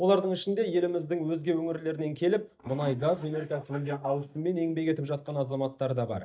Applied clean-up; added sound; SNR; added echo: neural mask model DeepFilterNet 3.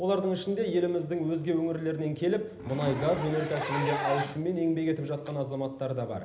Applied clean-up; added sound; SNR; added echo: none; Zipper (clothing); 10 dB; reverberation time 0.8 s.